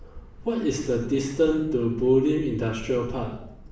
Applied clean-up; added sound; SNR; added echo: none; Traffic noise, roadway noise / Bus; 16 dB; reverberation time 0.7 s.